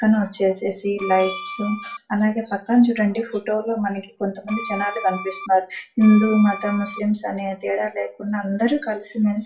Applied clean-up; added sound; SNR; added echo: none; Bowed string instrument; 11 dB; reverberation time 0.3 s.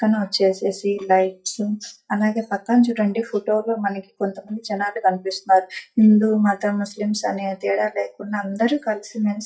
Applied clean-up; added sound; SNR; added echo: neural mask model DeepFilterNet 3.